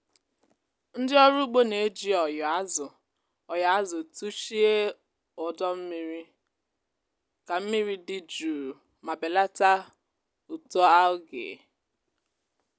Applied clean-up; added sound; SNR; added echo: none; none; none; none.